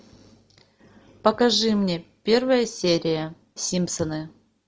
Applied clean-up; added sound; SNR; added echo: none; none; none; none.